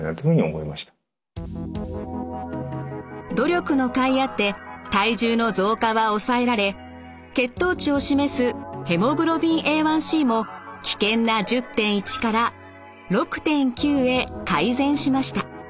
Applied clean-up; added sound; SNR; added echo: none; none; none; none.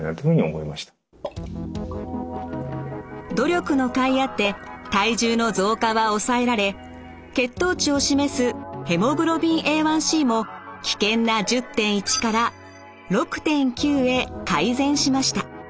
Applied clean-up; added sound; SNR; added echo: none; Water / Liquid; 20 dB; none.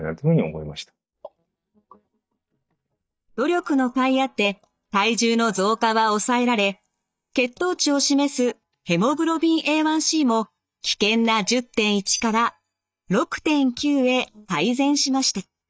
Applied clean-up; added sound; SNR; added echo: neural mask model DeepFilterNet 3.